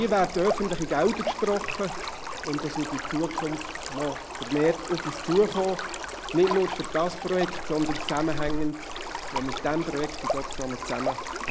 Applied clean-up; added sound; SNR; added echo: none; Stream; 4 dB; none.